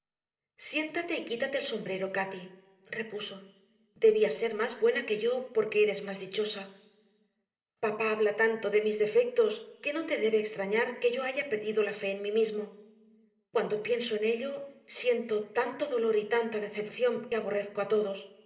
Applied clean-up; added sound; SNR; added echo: none; none; none; reverberation time 1.7 s.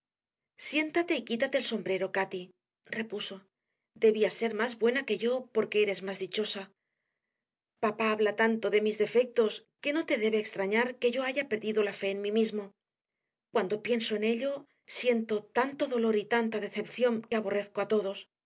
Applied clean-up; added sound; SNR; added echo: none; none; none; none.